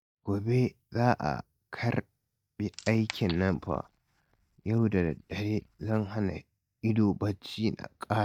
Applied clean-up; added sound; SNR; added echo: neural mask model DeepFilterNet 3.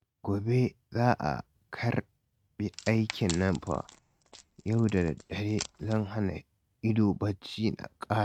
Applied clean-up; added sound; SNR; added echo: neural mask model RNNoise.